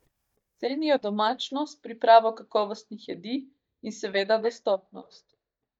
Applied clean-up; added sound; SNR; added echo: neural mask model DeepFilterNet 3.